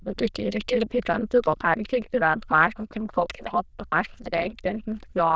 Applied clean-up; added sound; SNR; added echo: neural diffusion model UNIVERSE++.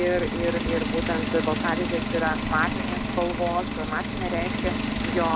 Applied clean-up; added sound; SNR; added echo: none; Engine; 0 dB; none.